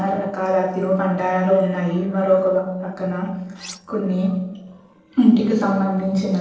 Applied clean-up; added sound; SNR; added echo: neural separator model SepFormer DNS4.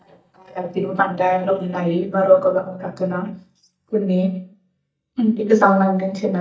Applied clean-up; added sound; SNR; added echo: neural mask model DeepFilterNet 3.